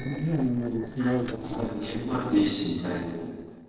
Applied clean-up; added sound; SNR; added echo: neural separator model SepFormer DNS4.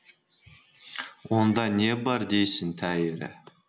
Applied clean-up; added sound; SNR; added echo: none; none; none; none.